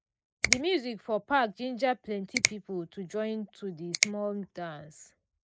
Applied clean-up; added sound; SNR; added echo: neural mask model Resemble Enhance denoiser.